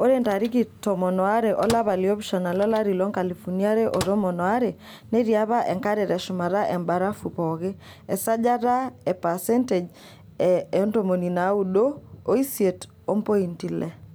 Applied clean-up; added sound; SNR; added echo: none; Microwave oven; 17 dB; none.